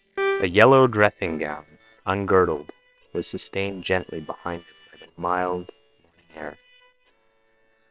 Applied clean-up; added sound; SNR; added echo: neural separator model SepFormer WHAM!.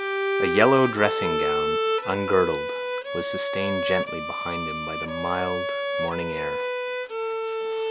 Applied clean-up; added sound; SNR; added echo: none; Bowed string instrument; 0 dB; none.